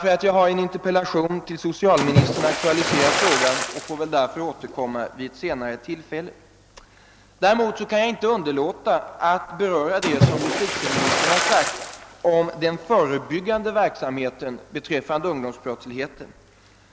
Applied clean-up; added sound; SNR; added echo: none; Splash, splatter; 5 dB; none.